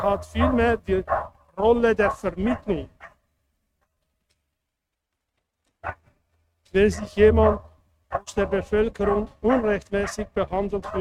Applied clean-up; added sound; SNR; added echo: neural mask model RNNoise.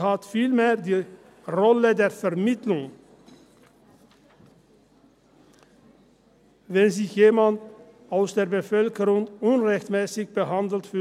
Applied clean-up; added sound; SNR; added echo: none; none; none; none.